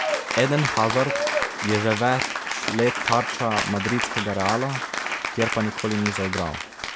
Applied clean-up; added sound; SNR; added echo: none; Applause / Cheering; 2 dB; none.